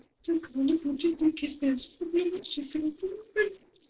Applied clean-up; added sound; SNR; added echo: neural separator model SepFormer DNS4.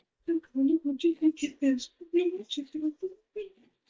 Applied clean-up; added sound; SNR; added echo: neural mask model DeepFilterNet 3.